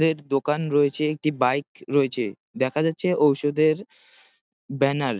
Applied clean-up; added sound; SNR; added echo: none; none; none; none.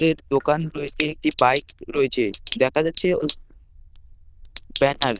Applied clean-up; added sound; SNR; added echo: neural diffusion model UNIVERSE++.